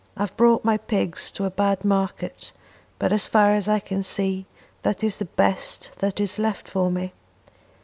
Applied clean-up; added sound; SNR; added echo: none; none; none; none.